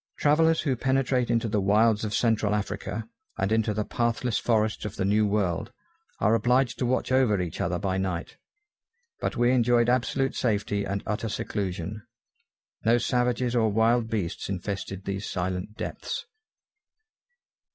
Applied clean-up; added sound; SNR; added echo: none; none; none; none.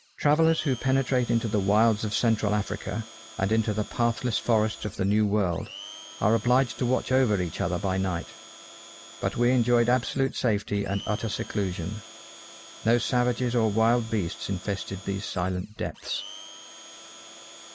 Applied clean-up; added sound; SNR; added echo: none; Domestic sounds, home sounds; 19 dB; none.